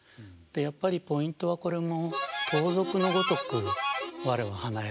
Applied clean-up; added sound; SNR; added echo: none; Harmonica; 3 dB; none.